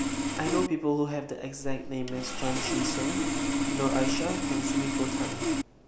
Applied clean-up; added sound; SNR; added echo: none; Sawing; -2 dB; none.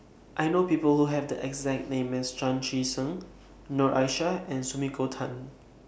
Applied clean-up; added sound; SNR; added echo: none; none; none; none.